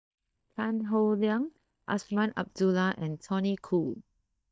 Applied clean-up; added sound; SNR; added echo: neural mask model DeepFilterNet 3.